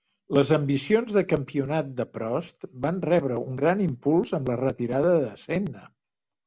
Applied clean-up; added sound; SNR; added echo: none; none; none; none.